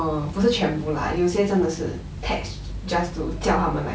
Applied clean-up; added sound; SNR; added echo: none; none; none; none.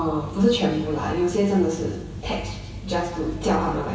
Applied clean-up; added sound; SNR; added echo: none; none; none; reverberation time 2.3 s.